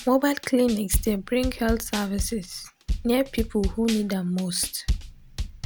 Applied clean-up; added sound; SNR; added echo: none; Drum / Drum kit; 6 dB; none.